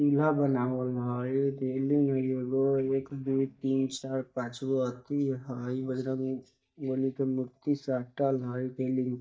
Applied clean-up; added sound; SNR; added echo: neural mask model DeepFilterNet 3.